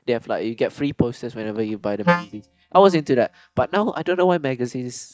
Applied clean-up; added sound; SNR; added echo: neural mask model DeepFilterNet 3.